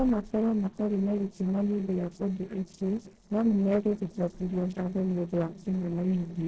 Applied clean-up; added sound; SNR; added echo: neural separator model SepFormer DNS4.